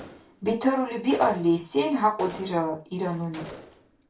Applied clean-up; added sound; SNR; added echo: none; Gunshot, gunfire; 19 dB; reverberation time 0.2 s.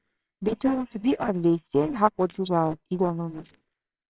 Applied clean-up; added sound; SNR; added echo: neural separator model SepFormer WHAMR!.